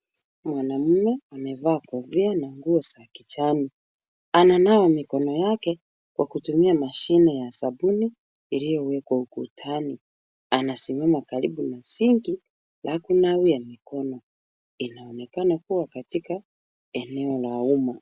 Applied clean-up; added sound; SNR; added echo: none; none; none; none.